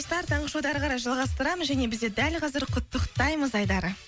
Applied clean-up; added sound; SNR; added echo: none; none; none; none.